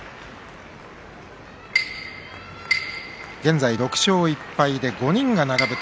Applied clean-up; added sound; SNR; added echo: none; none; none; none.